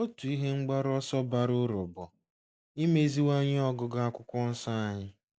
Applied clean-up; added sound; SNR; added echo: none; none; none; none.